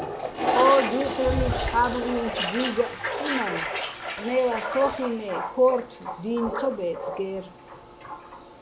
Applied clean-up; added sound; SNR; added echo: none; Toilet flush; 3 dB; none.